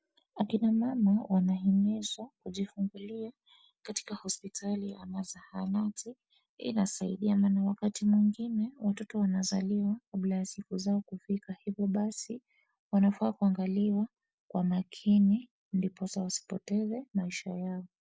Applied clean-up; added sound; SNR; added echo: none; none; none; none.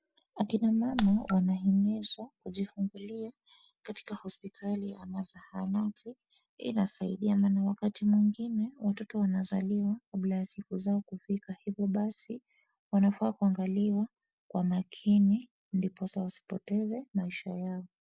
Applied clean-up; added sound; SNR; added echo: none; Raindrop; -1 dB; none.